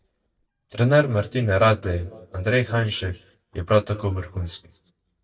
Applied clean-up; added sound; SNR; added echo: neural mask model DeepFilterNet 3.